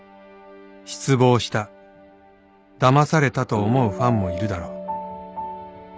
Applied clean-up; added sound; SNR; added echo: none; none; none; none.